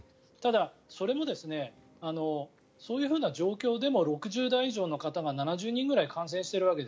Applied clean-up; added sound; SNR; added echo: none; none; none; none.